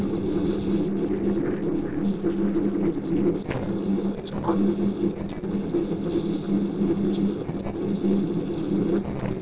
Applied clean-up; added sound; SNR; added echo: neural separator model SepFormer DNS4.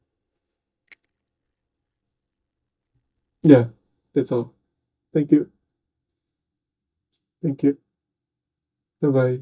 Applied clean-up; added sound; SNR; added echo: neural mask model DeepFilterNet 3.